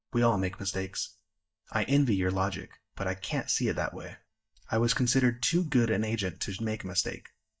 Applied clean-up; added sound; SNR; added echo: neural mask model DeepFilterNet 3.